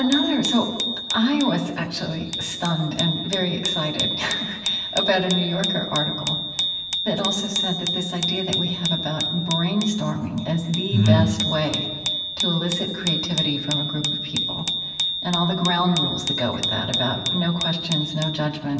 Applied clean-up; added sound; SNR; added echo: none; Bicycle bell; 3 dB; reverberation time 1.4 s.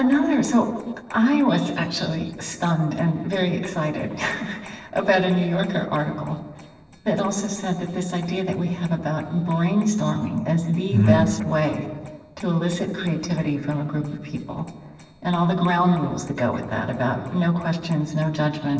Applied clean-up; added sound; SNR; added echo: neural separator model SepFormer DNS4.